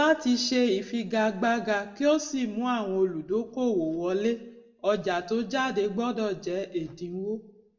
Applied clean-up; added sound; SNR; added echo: none; none; none; reverberation time 0.6 s.